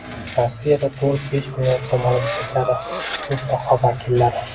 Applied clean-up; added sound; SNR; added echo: none; Breathing + Screech; 10 dB; none.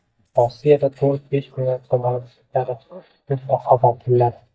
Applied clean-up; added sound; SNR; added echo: neural mask model DeepFilterNet 3.